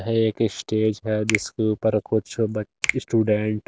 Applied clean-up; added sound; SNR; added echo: none; Finger snapping; 10 dB; none.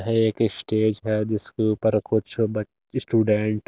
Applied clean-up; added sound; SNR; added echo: none; none; none; none.